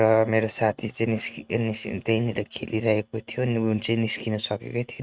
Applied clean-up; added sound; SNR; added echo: neural mask model RNNoise.